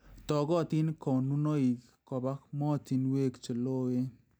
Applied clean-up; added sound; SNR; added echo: none; none; none; none.